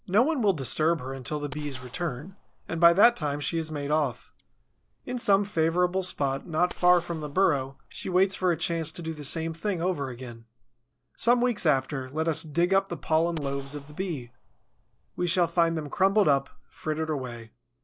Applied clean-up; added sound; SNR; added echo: none; Gunshot, gunfire; 17 dB; none.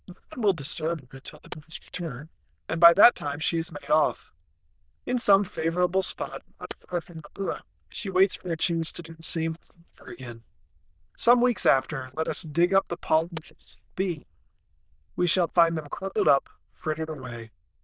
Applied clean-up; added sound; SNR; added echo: neural diffusion model UNIVERSE++.